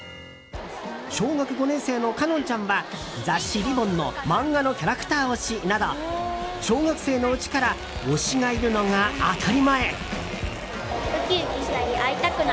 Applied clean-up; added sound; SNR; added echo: none; Fart; 16 dB; none.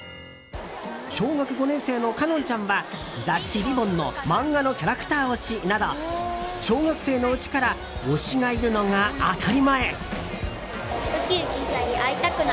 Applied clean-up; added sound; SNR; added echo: none; none; none; none.